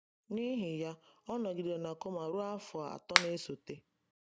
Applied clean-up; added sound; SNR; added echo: none; Finger snapping; -4 dB; none.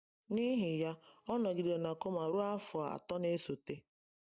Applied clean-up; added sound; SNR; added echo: none; none; none; none.